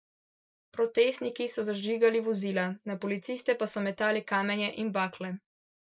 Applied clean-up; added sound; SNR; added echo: neural mask model Resemble Enhance denoiser.